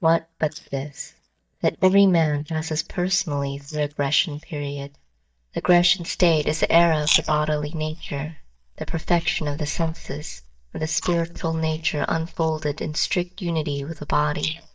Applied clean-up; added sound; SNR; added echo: neural mask model DeepFilterNet 3.